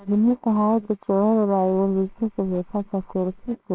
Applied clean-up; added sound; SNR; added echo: neural separator model SepFormer WHAMR!.